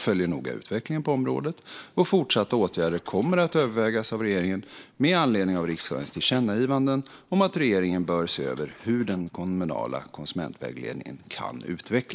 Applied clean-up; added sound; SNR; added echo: neural mask model Resemble Enhance denoiser.